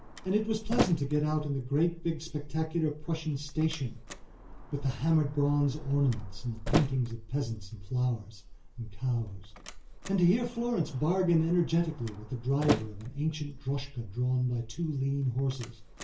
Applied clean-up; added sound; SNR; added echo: none; Slam; 11 dB; reverberation time 0.3 s.